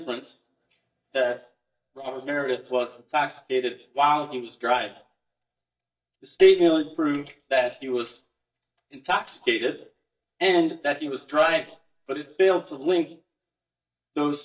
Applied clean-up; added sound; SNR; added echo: neural mask model DeepFilterNet 3.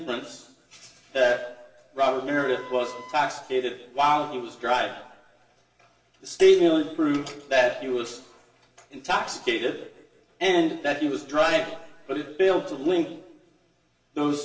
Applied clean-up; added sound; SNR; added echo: none; Wind instrument, woodwind instrument; 19 dB; reverberation time 1.0 s.